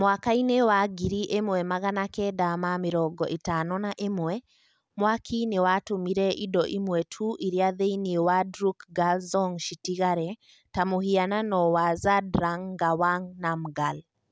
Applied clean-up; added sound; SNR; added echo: none; none; none; none.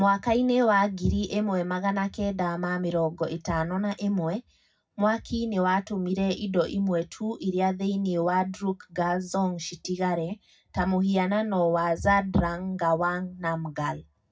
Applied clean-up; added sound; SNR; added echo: none; none; none; reverberation time 0.4 s.